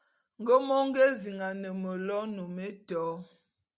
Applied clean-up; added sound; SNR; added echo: none; none; none; none.